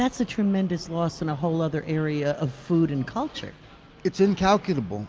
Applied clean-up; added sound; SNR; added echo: none; none; none; none.